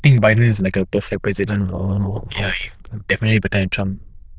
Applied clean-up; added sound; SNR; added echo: neural diffusion model UNIVERSE++.